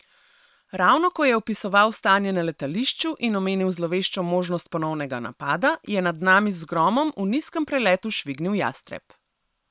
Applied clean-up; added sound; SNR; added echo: neural separator model SepFormer WHAM!.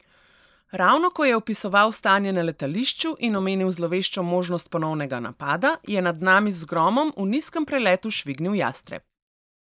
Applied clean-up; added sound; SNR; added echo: neural mask model Resemble Enhance denoiser.